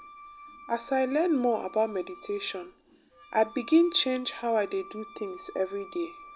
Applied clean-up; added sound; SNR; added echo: none; Wind instrument, woodwind instrument; 19 dB; none.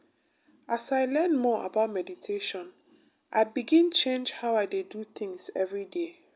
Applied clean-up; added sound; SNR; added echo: none; none; none; none.